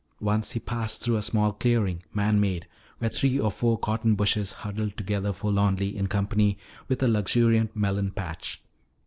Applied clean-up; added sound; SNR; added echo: neural mask model Resemble Enhance denoiser.